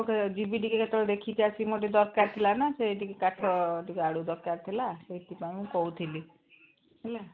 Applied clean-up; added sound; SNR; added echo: neural mask model Resemble Enhance denoiser.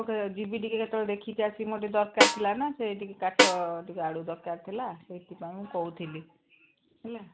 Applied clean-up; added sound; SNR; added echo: none; Snare drum; -5 dB; none.